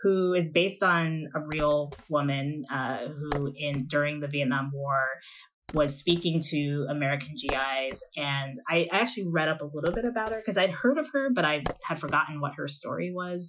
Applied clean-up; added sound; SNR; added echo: classical method Wiener filter.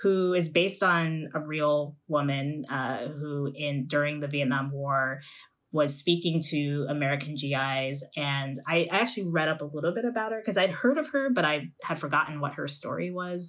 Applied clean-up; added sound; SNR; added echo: none; none; none; none.